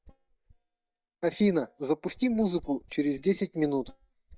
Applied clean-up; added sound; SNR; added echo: neural mask model DeepFilterNet 3.